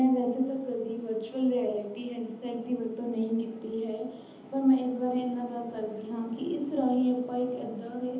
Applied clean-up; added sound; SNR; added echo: none; none; none; reverberation time 0.9 s.